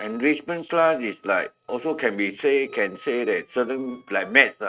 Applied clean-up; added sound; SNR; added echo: neural mask model RNNoise.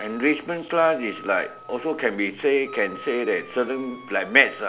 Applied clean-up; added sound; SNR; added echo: none; Wind instrument, woodwind instrument; 20 dB; none.